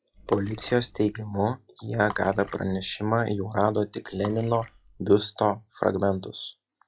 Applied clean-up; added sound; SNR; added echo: classical method log-MMSE.